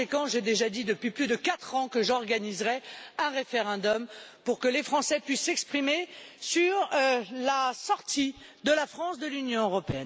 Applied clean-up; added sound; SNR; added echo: none; none; none; none.